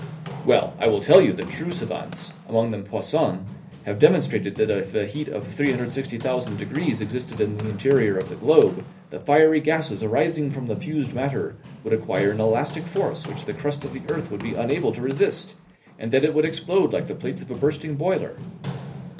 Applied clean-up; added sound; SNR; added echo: none; Run; 13 dB; reverberation time 0.3 s.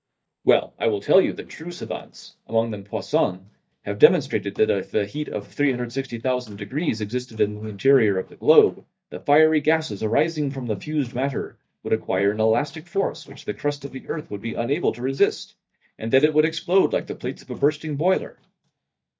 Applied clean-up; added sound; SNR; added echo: neural mask model DeepFilterNet 3.